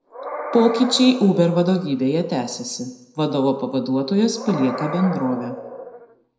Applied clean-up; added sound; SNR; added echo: none; Animal; 13 dB; reverberation time 0.8 s.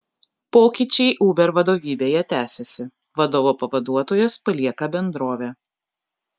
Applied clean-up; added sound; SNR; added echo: none; none; none; none.